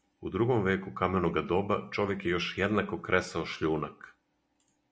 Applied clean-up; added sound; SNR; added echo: none; none; none; none.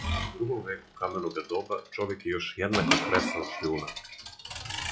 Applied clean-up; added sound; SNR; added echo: classical method log-MMSE.